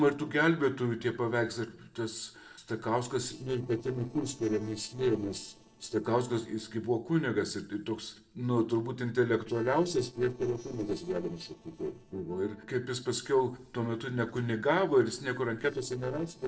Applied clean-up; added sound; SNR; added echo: neural separator model SepFormer DNS4.